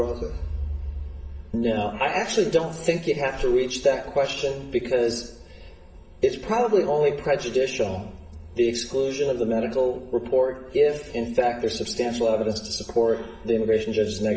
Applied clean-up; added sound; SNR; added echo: none; none; none; reverberation time 0.8 s.